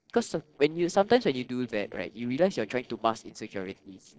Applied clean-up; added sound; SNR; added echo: neural separator model SepFormer DNS4.